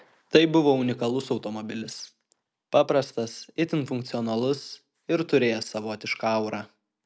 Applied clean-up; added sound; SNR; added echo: none; none; none; none.